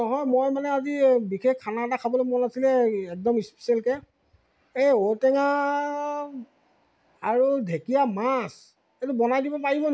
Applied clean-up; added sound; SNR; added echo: none; none; none; none.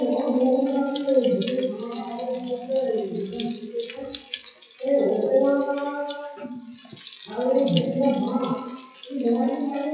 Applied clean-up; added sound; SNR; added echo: classical method WPE with log-MMSE.